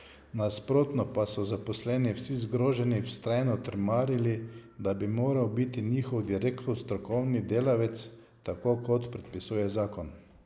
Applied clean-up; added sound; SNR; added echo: none; none; none; none.